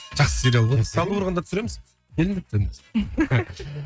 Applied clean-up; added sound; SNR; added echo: neural mask model RNNoise.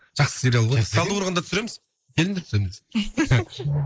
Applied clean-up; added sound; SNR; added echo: neural mask model Resemble Enhance denoiser.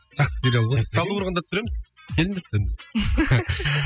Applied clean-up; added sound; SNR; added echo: classical method spectral subtraction.